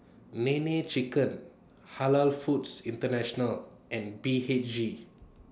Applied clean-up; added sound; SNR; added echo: none; none; none; none.